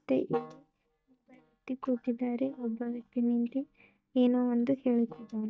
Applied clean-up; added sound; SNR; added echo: neural mask model DeepFilterNet 3.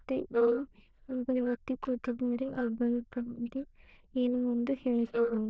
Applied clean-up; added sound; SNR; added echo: neural diffusion model UNIVERSE++.